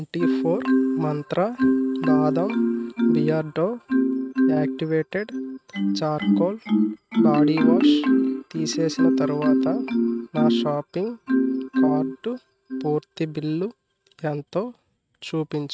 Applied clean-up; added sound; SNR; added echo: neural mask model RNNoise.